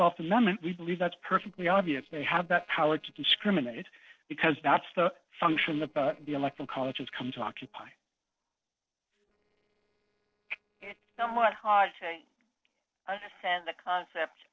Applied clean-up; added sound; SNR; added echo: neural separator model SepFormer DNS4.